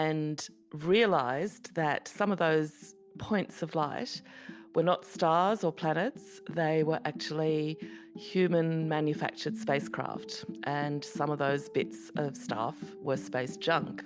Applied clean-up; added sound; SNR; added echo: none; none; none; none.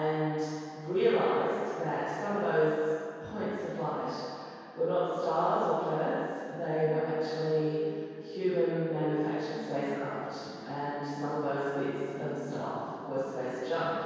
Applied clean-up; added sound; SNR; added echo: none; none; none; reverberation time 2.2 s.